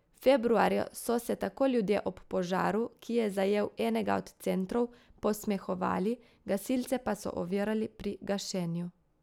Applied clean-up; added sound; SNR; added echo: none; none; none; none.